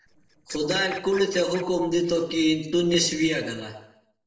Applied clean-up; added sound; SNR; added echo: neural separator model SepFormer DNS4.